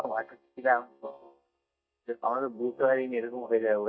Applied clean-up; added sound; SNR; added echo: neural mask model DeepFilterNet 3.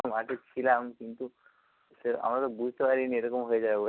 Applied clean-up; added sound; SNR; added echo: none; none; none; none.